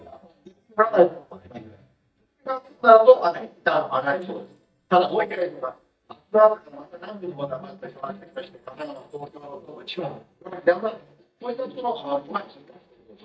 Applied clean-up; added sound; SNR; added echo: neural mask model DeepFilterNet 3.